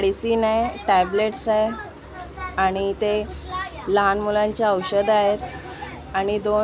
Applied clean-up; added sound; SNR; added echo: none; none; none; none.